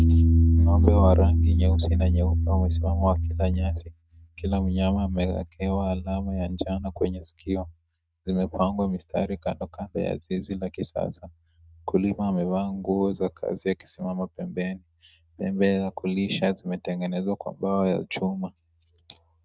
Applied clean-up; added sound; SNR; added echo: neural mask model RNNoise.